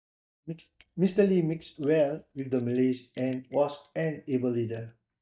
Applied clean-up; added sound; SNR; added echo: neural mask model DeepFilterNet 3.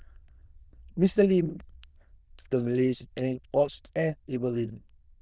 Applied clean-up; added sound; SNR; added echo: neural diffusion model UNIVERSE++.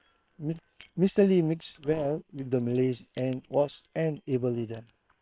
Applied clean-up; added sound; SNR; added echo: neural separator model SepFormer WHAM!.